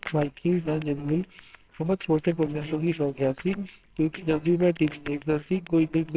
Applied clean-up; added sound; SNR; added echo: neural separator model SepFormer WHAMR!.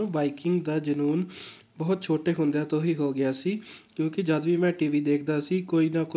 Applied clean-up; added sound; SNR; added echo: none; none; none; none.